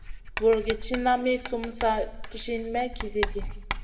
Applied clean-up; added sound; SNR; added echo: none; Writing; 7 dB; reverberation time 0.8 s.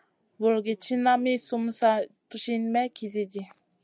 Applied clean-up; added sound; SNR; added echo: none; none; none; none.